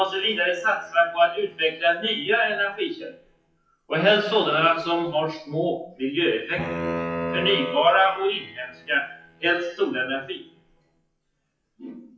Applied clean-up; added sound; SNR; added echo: classical method WPE with log-MMSE.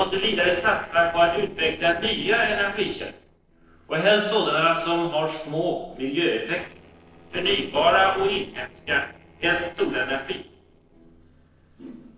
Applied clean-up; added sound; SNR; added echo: neural separator model SepFormer DNS4.